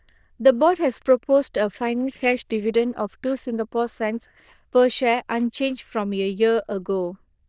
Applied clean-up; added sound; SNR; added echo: neural diffusion model UNIVERSE++.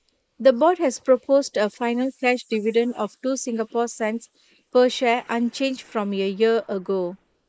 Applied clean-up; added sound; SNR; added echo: neural mask model Resemble Enhance denoiser.